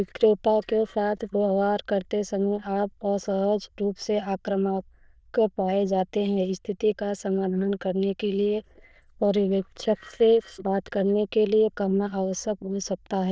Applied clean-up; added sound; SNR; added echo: neural diffusion model UNIVERSE++.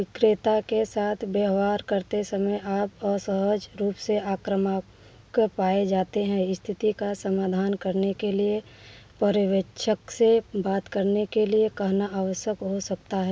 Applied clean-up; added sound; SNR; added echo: none; none; none; none.